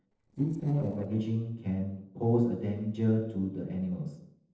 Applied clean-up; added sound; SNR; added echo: neural separator model SepFormer DNS4.